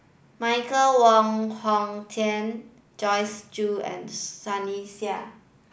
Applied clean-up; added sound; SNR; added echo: none; none; none; none.